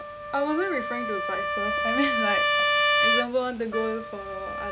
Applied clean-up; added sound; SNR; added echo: none; Trumpet; -4 dB; none.